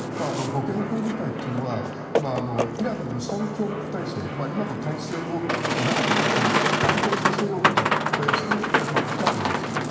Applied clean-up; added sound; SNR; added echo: none; Boat, Water vehicle; -4 dB; reverberation time 1.0 s.